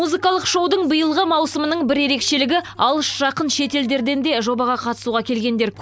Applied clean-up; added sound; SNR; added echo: none; none; none; none.